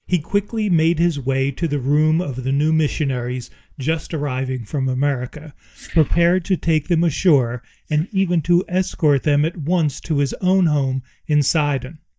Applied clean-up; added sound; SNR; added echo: neural mask model DeepFilterNet 3.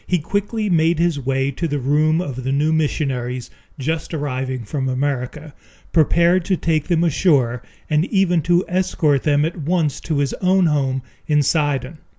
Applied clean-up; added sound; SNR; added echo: none; none; none; none.